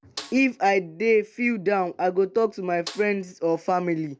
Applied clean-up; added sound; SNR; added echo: none; Snare drum; 20 dB; none.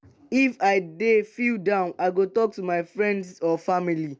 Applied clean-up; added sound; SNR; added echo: none; none; none; none.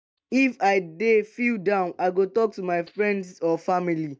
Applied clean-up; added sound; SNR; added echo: neural mask model DeepFilterNet 3.